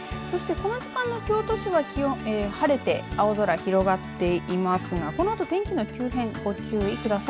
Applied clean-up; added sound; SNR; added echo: none; none; none; none.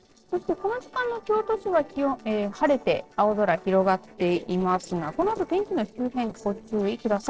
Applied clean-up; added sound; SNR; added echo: neural separator model SepFormer DNS4.